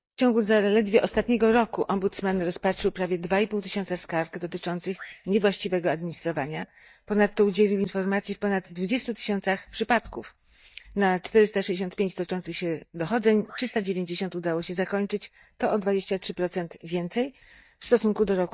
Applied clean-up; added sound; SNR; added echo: neural mask model DeepFilterNet 3.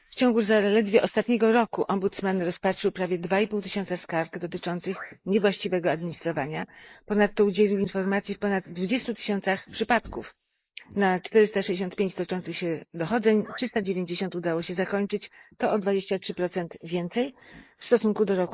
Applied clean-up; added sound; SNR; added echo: neural mask model Resemble Enhance denoiser.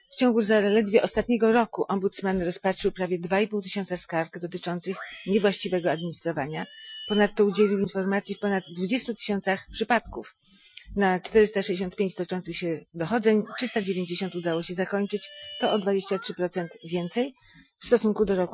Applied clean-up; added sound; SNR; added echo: classical method Wiener filter.